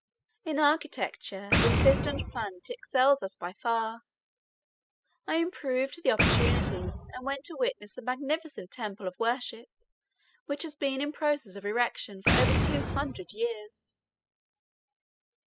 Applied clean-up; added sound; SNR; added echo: classical method spectral subtraction.